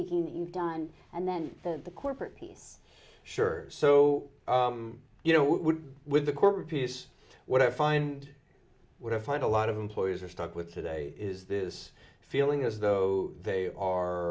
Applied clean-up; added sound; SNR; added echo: none; none; none; none.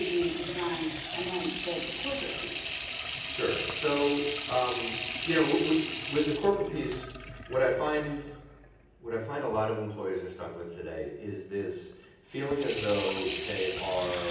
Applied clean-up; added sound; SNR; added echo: none; Sink (filling or washing) / Water tap, faucet; 3 dB; reverberation time 0.9 s.